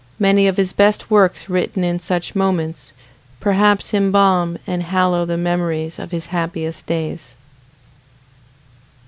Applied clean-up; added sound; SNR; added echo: none; none; none; none.